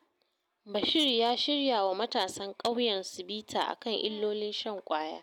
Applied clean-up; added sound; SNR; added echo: none; none; none; none.